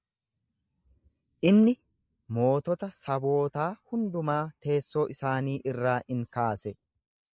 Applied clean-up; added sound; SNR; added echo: neural mask model Resemble Enhance denoiser.